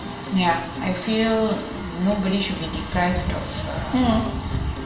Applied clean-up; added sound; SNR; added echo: none; Acoustic guitar; 15 dB; reverberation time 0.9 s.